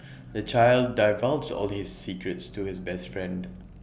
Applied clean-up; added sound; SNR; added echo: none; none; none; none.